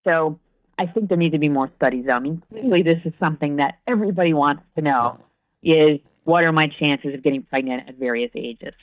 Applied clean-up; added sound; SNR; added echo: neural mask model DeepFilterNet 3.